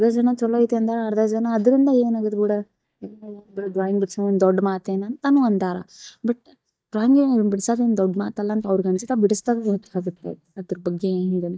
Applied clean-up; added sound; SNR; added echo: neural mask model DeepFilterNet 3.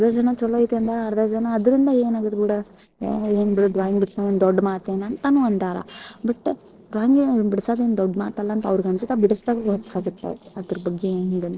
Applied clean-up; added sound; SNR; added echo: neural separator model SepFormer DNS4.